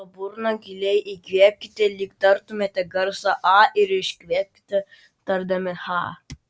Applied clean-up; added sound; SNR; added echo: none; none; none; none.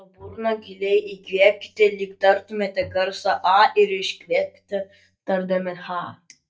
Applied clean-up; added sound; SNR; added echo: neural mask model DeepFilterNet 3.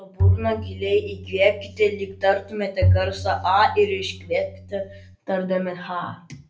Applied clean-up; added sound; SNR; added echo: none; Bowed string instrument; 2 dB; reverberation time 0.3 s.